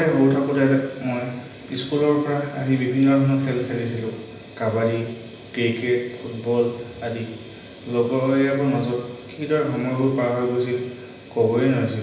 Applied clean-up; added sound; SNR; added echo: none; none; none; reverberation time 0.9 s.